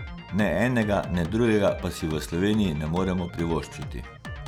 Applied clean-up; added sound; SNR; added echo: none; Drum kit; 12 dB; none.